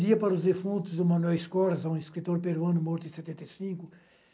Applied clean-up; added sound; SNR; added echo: none; none; none; none.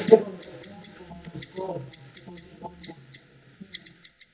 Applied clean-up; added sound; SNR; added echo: neural mask model DeepFilterNet 3.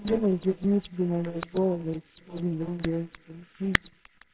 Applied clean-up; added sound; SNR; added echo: neural separator model SepFormer WHAMR!.